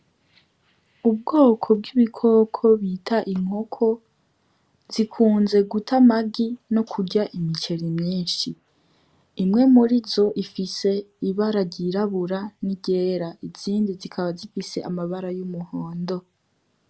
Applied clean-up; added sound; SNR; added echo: none; none; none; none.